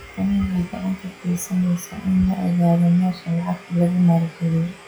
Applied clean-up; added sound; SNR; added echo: classical method log-MMSE.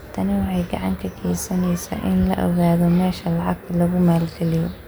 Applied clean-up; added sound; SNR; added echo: none; none; none; none.